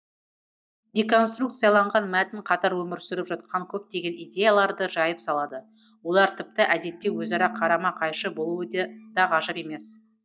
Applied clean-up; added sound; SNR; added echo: neural mask model DeepFilterNet 3.